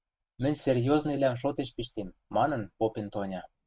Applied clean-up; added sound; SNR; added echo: neural mask model RNNoise.